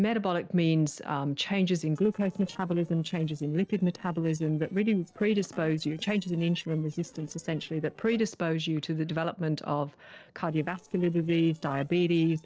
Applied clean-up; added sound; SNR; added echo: neural separator model SepFormer DNS4.